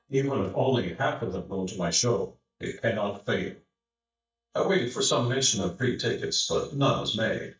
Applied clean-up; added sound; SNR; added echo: neural mask model DeepFilterNet 3.